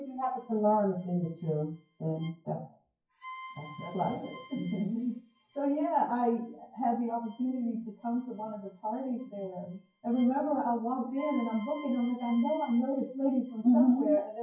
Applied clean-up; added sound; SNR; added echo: classical method WPE with log-MMSE.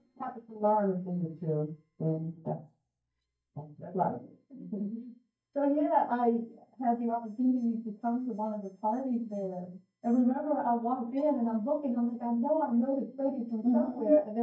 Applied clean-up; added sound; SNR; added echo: neural mask model DeepFilterNet 3.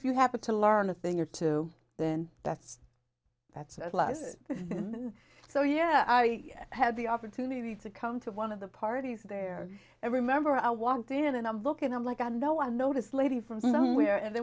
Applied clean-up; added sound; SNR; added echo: none; none; none; none.